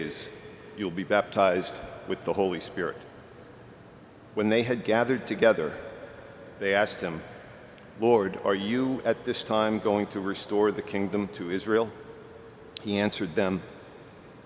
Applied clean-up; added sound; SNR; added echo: none; none; none; none.